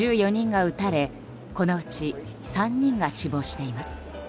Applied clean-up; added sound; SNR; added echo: none; none; none; none.